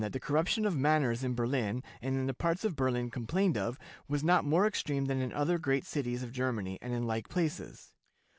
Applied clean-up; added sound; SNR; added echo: none; none; none; none.